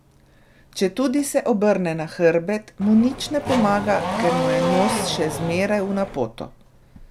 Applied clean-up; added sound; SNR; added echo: none; Race car, auto racing / Accelerating, revving, vroom; 4 dB; none.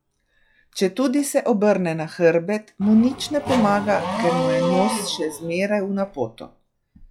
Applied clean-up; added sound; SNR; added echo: classical method log-MMSE.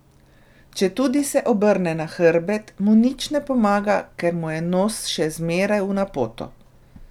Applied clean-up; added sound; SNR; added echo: none; none; none; none.